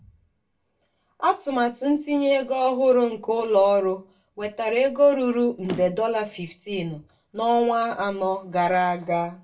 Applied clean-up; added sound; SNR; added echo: none; Motor vehicle (road); 15 dB; reverberation time 0.2 s.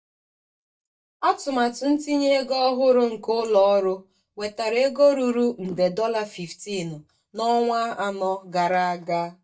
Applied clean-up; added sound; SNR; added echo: neural mask model DeepFilterNet 3.